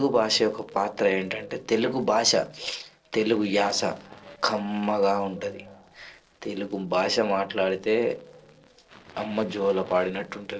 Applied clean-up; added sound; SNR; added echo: neural separator model SepFormer DNS4.